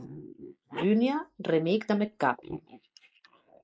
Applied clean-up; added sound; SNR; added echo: neural mask model Resemble Enhance denoiser.